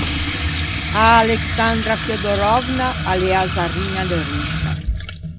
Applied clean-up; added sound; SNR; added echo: none; Sink (filling or washing) / Water tap, faucet; 2 dB; none.